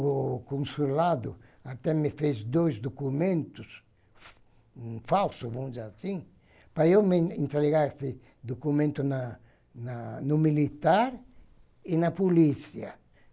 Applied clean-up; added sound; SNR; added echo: none; none; none; none.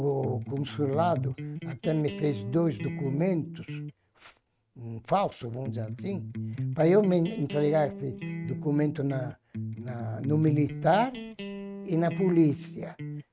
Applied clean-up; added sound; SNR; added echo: neural mask model RNNoise.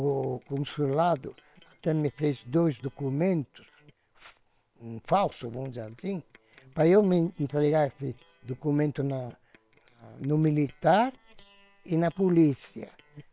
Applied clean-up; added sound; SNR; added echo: neural separator model SepFormer WHAM!.